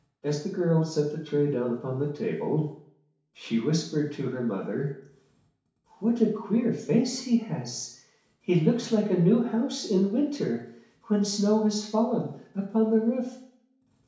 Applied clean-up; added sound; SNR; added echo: none; none; none; reverberation time 0.6 s.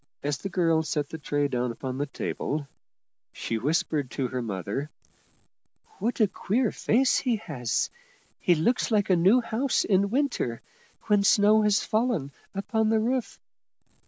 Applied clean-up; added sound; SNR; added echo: none; none; none; none.